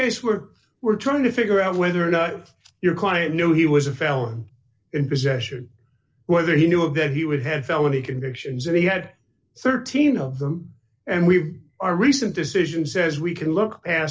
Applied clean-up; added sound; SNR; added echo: neural separator model SepFormer DNS4.